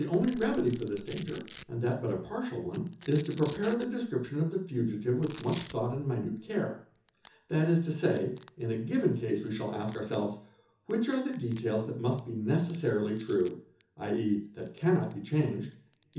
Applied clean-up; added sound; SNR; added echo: none; Domestic sounds, home sounds; 20 dB; reverberation time 0.6 s.